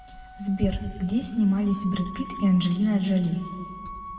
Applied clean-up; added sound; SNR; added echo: none; Wind instrument, woodwind instrument; 17 dB; reverberation time 1.9 s.